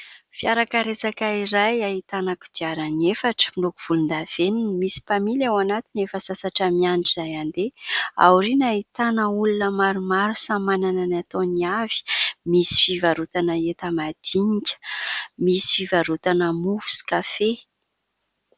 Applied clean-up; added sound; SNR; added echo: none; none; none; none.